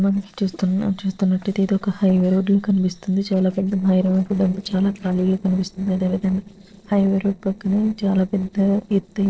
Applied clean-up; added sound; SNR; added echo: neural separator model SepFormer DNS4.